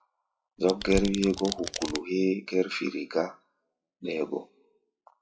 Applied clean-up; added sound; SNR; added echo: classical method WPE with log-MMSE.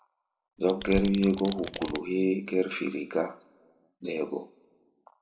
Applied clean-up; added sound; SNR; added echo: none; Domestic sounds, home sounds; 8 dB; reverberation time 1.0 s.